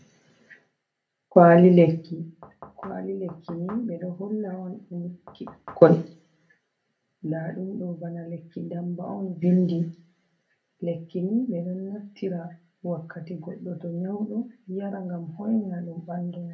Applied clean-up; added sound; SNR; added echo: none; Knock / Wood; 19 dB; reverberation time 0.3 s.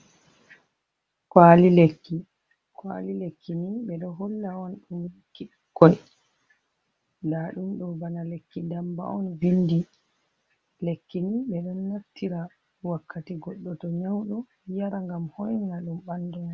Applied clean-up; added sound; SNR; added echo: none; none; none; none.